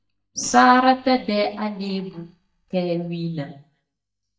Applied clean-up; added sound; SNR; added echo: neural mask model DeepFilterNet 3.